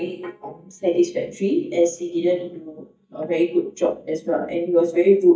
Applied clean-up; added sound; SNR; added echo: neural mask model DeepFilterNet 3.